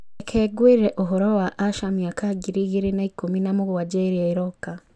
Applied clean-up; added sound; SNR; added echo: none; none; none; none.